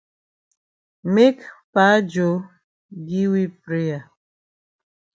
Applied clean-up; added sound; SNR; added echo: none; none; none; none.